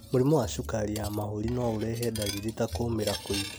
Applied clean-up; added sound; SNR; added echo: none; Cutlery, silverware; 12 dB; none.